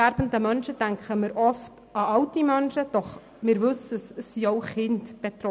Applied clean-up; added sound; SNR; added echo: none; none; none; none.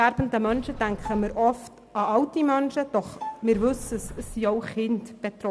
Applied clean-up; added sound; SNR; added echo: none; Sliding door + Bowed string instrument; 14 dB; none.